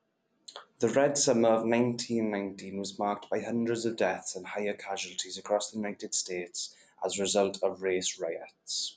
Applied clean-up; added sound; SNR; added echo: none; none; none; none.